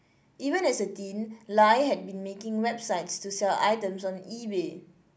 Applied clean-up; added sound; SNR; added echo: none; none; none; none.